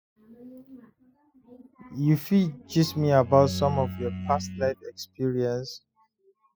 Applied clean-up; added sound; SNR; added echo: classical method spectral subtraction.